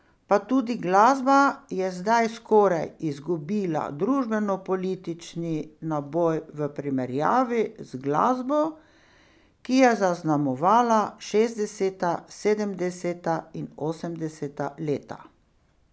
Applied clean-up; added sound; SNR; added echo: none; none; none; none.